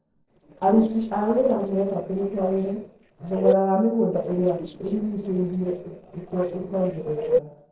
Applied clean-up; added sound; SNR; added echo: neural separator model SepFormer DNS4.